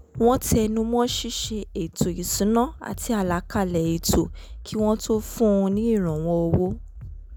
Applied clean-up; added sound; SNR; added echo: none; Bass drum; 15 dB; none.